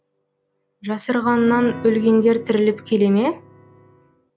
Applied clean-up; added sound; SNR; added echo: none; Piano; 16 dB; none.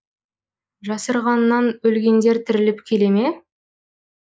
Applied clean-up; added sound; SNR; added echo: neural mask model Resemble Enhance denoiser.